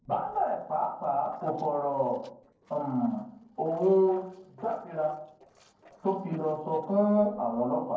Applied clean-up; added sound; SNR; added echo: neural separator model SepFormer DNS4.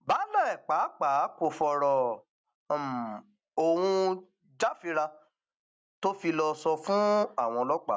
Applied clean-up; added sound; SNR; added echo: none; none; none; none.